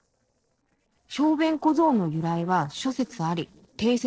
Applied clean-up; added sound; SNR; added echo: neural separator model SepFormer DNS4.